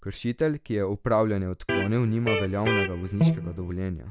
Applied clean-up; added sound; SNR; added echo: none; Electric guitar; 0 dB; none.